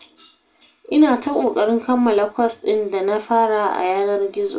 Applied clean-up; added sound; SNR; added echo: none; none; none; reverberation time 0.3 s.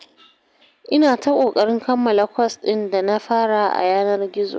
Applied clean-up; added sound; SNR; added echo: none; none; none; none.